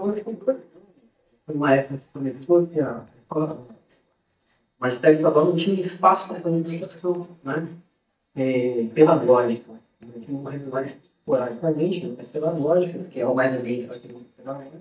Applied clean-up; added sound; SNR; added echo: neural mask model DeepFilterNet 3.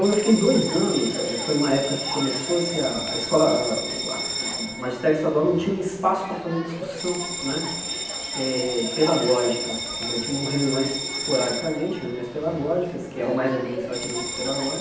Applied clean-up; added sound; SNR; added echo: none; Bell; 6 dB; reverberation time 0.9 s.